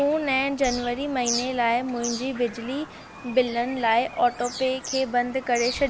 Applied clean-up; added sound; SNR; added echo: none; Bird vocalization, bird call, bird song; 12 dB; none.